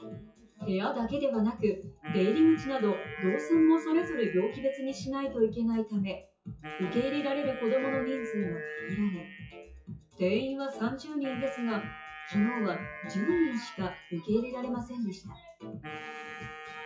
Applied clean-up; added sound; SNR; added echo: classical method WPE with log-MMSE.